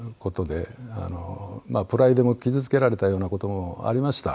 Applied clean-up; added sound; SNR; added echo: none; none; none; none.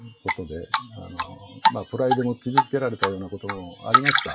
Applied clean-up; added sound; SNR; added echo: classical method WPE with log-MMSE.